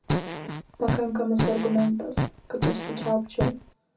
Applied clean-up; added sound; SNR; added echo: none; Fart; 2 dB; reverberation time 0.3 s.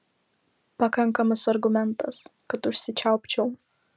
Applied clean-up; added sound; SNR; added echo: none; none; none; none.